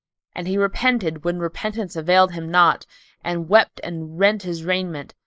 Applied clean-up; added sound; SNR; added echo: neural mask model Resemble Enhance denoiser.